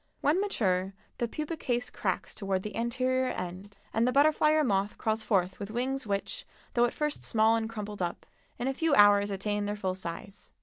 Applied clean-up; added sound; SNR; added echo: none; none; none; none.